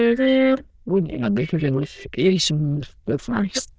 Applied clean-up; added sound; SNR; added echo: neural diffusion model UNIVERSE++.